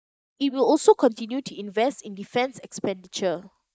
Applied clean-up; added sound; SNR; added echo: neural mask model Resemble Enhance denoiser.